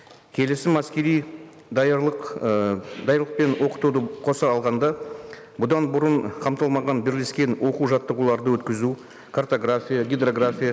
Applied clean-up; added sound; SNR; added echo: none; none; none; none.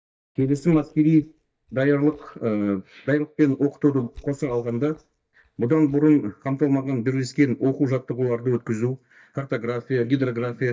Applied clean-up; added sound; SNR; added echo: neural mask model DeepFilterNet 3.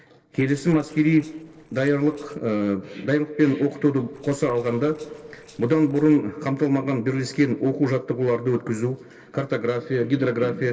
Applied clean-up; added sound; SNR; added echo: neural separator model SepFormer DNS4.